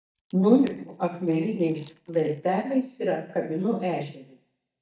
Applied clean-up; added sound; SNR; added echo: neural mask model DeepFilterNet 3.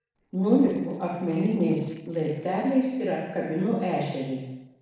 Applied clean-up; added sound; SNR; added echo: neural separator model SepFormer DNS4.